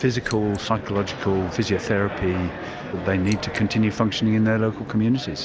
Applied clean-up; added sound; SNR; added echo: none; Scissors; 18 dB; none.